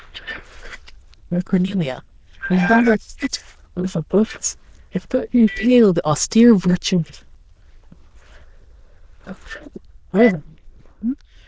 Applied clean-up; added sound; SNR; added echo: neural diffusion model UNIVERSE++.